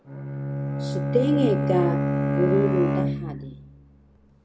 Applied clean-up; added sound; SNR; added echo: none; Bowed string instrument; -1 dB; none.